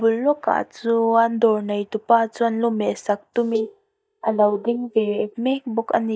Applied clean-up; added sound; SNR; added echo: neural mask model DeepFilterNet 3.